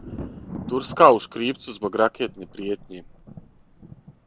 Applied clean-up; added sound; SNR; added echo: none; Thunder; 16 dB; none.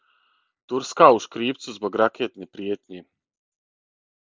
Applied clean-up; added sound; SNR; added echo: none; none; none; none.